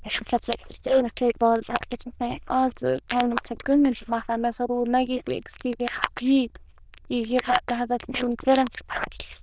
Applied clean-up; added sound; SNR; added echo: neural diffusion model UNIVERSE++.